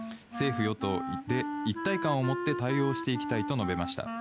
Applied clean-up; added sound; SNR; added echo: none; Wind instrument, woodwind instrument; 5 dB; none.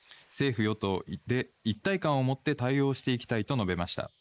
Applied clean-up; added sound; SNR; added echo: neural mask model Resemble Enhance denoiser.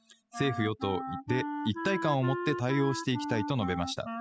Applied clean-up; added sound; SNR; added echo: classical method spectral subtraction.